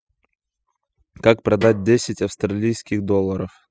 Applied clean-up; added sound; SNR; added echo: classical method spectral subtraction.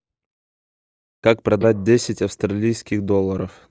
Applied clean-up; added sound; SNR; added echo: neural mask model DeepFilterNet 3.